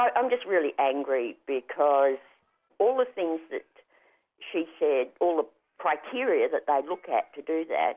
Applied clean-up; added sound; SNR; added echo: none; none; none; none.